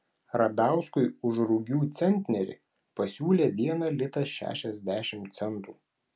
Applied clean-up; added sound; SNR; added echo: none; none; none; none.